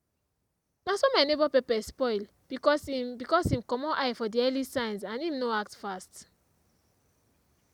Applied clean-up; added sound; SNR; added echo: none; none; none; none.